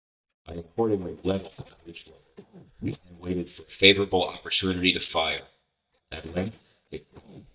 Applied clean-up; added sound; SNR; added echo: neural mask model DeepFilterNet 3.